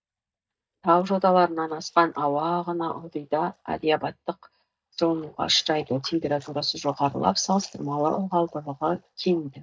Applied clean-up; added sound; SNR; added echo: neural mask model DeepFilterNet 3.